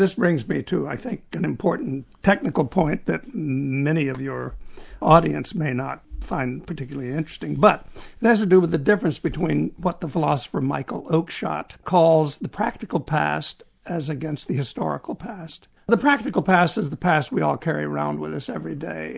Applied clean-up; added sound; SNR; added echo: none; none; none; none.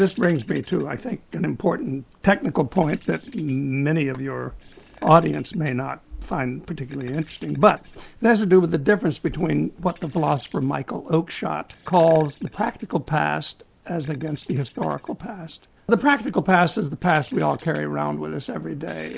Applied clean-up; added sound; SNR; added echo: neural separator model SepFormer DNS4.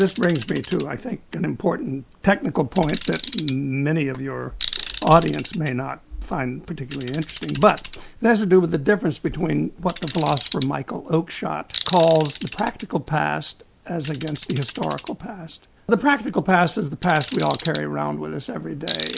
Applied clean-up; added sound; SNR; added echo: none; Tools; 16 dB; none.